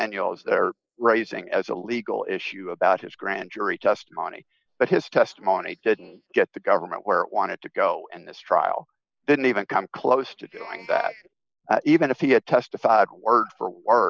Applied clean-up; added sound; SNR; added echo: neural mask model Resemble Enhance denoiser.